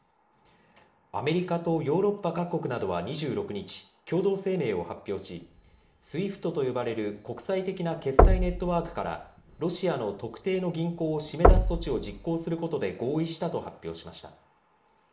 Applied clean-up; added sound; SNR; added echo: none; Knock; -4 dB; reverberation time 0.6 s.